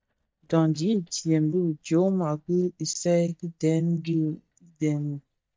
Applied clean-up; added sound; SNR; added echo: neural mask model DeepFilterNet 3.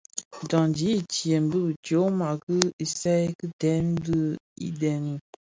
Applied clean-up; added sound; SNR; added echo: none; none; none; none.